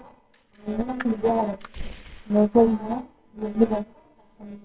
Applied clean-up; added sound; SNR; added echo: neural separator model SepFormer WHAMR!.